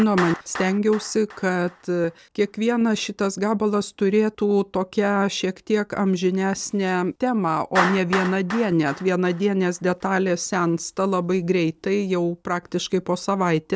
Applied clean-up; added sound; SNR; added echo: none; Clapping; 14 dB; none.